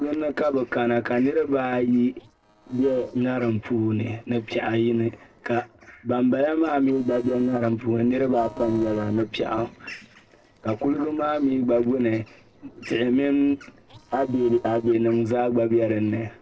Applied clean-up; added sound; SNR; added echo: neural separator model SepFormer DNS4.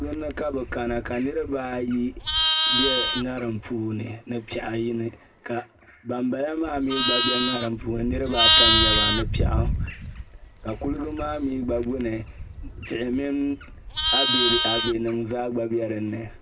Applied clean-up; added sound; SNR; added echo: none; Livestock, farm animals, working animals; -3 dB; reverberation time 0.2 s.